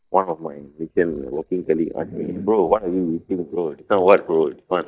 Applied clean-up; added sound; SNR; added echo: neural mask model DeepFilterNet 3.